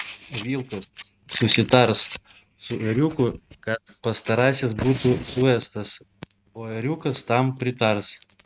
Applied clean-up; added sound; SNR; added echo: neural mask model RNNoise.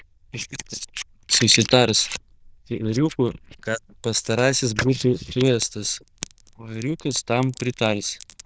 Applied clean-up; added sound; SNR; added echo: neural diffusion model UNIVERSE++.